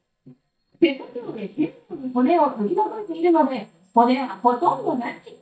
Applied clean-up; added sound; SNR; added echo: neural mask model DeepFilterNet 3.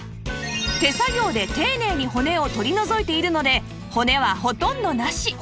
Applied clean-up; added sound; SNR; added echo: none; none; none; none.